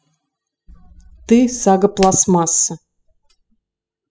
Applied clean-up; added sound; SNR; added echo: classical method spectral subtraction.